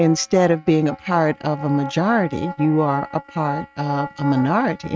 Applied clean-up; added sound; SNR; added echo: neural mask model RNNoise.